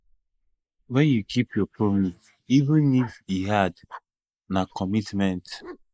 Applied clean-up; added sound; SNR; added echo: neural mask model Resemble Enhance denoiser.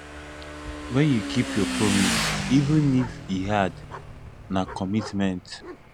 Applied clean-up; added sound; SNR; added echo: none; Motorcycle / Engine; 6 dB; none.